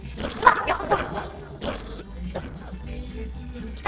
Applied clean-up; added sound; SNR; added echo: neural separator model SepFormer DNS4.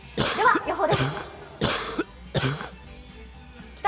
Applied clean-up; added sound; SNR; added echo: none; Cough; -1 dB; reverberation time 2.6 s.